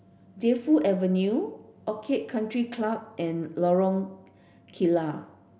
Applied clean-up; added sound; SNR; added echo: none; none; none; none.